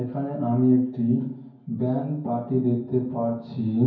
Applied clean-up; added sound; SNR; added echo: none; none; none; reverberation time 0.9 s.